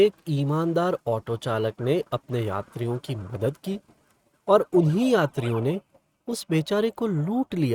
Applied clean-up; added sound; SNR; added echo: neural mask model RNNoise.